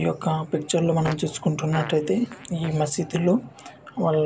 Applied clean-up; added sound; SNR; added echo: none; Fart; 17 dB; none.